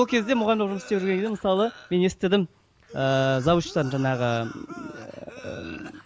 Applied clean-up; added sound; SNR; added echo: none; Cough; 19 dB; none.